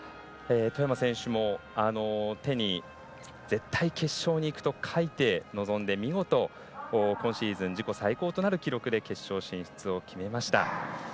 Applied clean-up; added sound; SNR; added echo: none; none; none; none.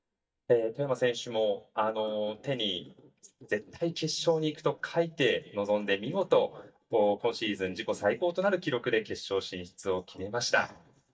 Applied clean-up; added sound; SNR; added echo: neural mask model DeepFilterNet 3.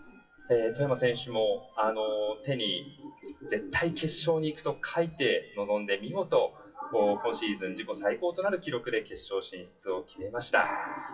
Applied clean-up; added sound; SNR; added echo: classical method WPE with log-MMSE.